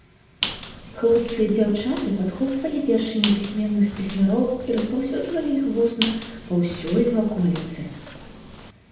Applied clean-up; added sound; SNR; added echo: none; Squeak; 11 dB; reverberation time 0.9 s.